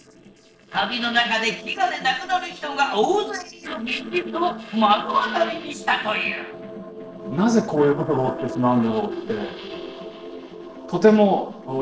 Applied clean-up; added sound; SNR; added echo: neural separator model SepFormer DNS4.